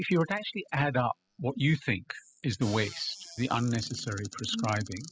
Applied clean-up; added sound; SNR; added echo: classical method spectral subtraction.